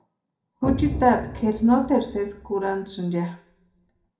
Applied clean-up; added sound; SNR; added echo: none; Explosion; 11 dB; reverberation time 0.4 s.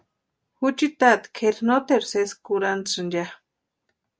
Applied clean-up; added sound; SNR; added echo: none; none; none; none.